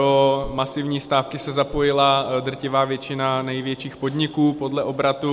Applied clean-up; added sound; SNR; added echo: none; Bass drum; 19 dB; none.